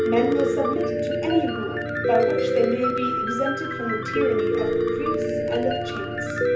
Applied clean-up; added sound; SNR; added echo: none; Piano; -3 dB; reverberation time 0.6 s.